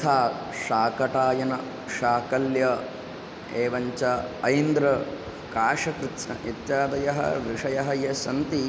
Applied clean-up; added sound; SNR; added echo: none; none; none; none.